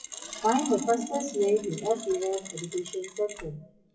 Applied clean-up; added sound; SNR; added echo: classical method WPE with log-MMSE.